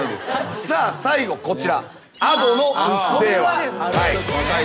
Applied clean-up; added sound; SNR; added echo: none; none; none; none.